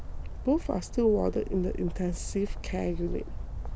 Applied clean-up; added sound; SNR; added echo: none; Bird; 4 dB; none.